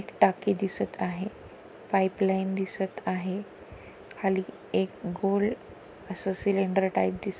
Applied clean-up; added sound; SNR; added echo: none; none; none; none.